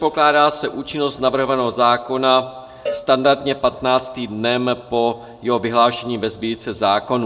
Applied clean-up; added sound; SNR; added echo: none; Cowbell; 15 dB; reverberation time 0.3 s.